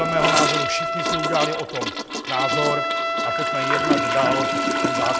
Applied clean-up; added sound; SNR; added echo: none; Toilet flush / Gurgling + Trumpet; -5 dB; none.